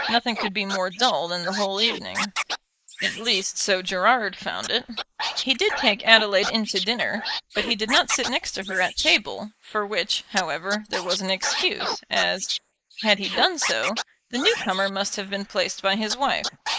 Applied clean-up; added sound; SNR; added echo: neural mask model Resemble Enhance denoiser.